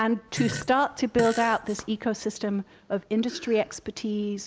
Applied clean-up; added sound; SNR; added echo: none; Fart; 10 dB; none.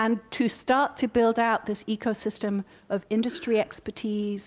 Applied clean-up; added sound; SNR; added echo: none; none; none; none.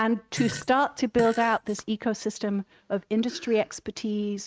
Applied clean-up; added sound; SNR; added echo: neural mask model RNNoise.